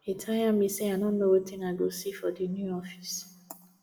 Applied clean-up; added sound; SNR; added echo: none; none; none; reverberation time 0.7 s.